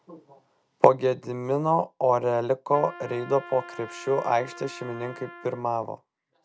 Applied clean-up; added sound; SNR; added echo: none; Trumpet; 17 dB; none.